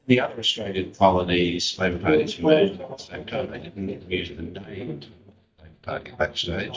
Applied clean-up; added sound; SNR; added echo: neural mask model DeepFilterNet 3.